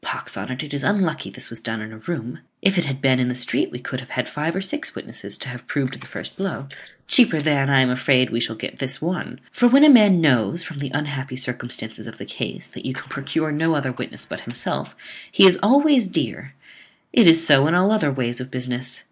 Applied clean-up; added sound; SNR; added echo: neural mask model Resemble Enhance denoiser.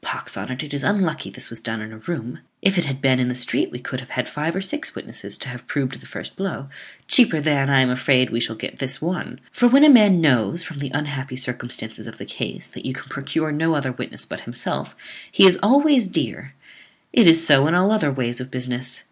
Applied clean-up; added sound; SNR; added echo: none; none; none; none.